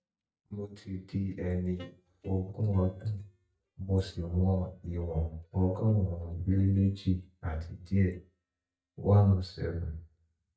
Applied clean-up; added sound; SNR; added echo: neural mask model DeepFilterNet 3.